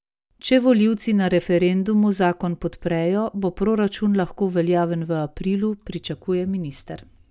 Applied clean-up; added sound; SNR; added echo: none; none; none; none.